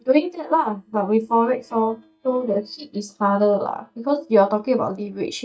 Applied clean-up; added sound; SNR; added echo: neural mask model DeepFilterNet 3.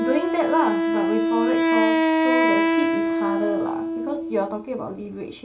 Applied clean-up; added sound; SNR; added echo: none; Wind instrument, woodwind instrument; -5 dB; reverberation time 0.4 s.